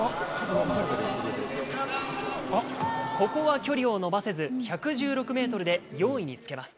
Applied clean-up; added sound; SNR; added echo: none; none; none; none.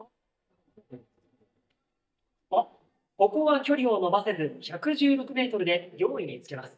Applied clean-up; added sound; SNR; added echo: neural mask model DeepFilterNet 3.